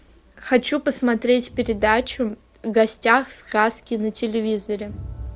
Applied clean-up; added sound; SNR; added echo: none; Crowd; 19 dB; none.